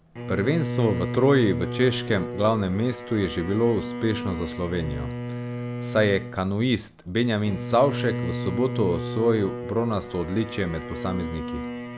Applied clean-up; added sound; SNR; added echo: none; Bowed string instrument; 7 dB; none.